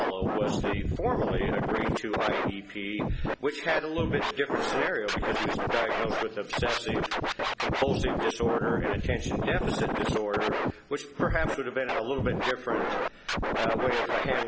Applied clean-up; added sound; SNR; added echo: none; Scratching (performance technique); -2 dB; none.